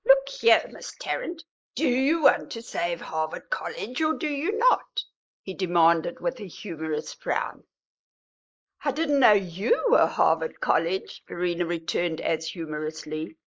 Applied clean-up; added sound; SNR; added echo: neural mask model Resemble Enhance denoiser.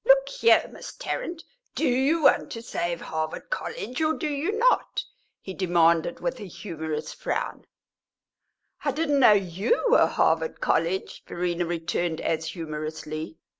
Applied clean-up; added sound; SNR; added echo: none; none; none; none.